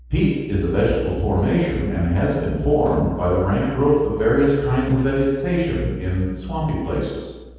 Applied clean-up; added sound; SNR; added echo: neural separator model SepFormer DNS4.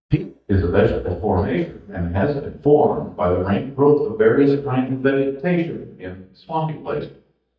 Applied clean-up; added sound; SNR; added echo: neural mask model DeepFilterNet 3.